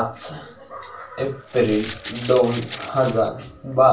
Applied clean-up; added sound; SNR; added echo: none; Rattle (instrument); 15 dB; reverberation time 0.3 s.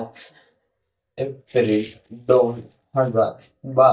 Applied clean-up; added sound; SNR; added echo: neural mask model DeepFilterNet 3.